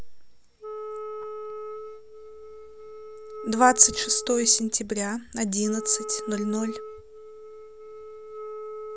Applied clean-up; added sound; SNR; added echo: none; Wind instrument, woodwind instrument; 11 dB; none.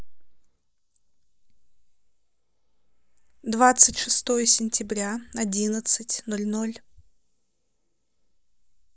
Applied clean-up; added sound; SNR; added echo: neural mask model Resemble Enhance denoiser.